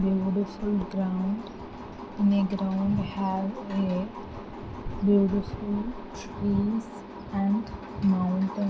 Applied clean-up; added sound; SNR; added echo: none; Bird vocalization, bird call, bird song; 18 dB; none.